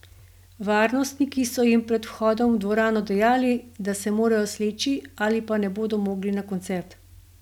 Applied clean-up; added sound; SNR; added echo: none; none; none; none.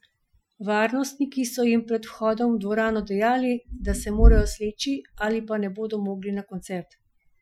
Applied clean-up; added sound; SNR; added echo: classical method Wiener filter.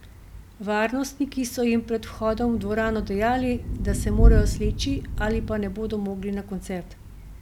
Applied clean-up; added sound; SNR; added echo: none; Thunder / Rain; 0 dB; none.